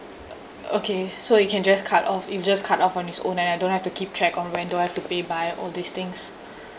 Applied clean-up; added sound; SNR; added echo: none; none; none; none.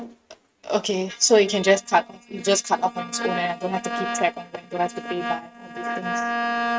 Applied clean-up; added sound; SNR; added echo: neural mask model RNNoise.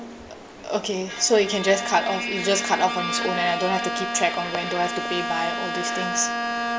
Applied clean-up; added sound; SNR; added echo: none; Bowed string instrument; 4 dB; none.